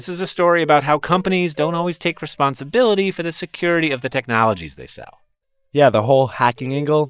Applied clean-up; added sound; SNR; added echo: neural mask model DeepFilterNet 3.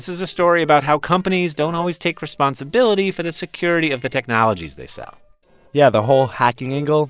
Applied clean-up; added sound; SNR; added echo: neural separator model SepFormer DNS4.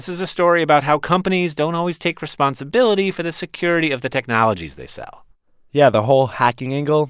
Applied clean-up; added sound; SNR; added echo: none; none; none; none.